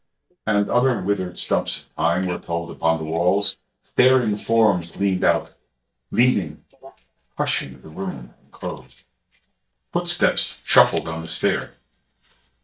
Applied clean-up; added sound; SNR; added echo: neural mask model DeepFilterNet 3.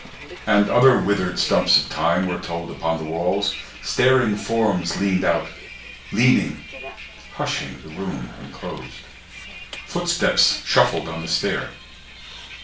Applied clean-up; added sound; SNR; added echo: none; Bus; 17 dB; reverberation time 0.3 s.